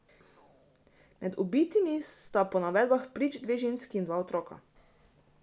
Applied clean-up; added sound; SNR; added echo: none; none; none; none.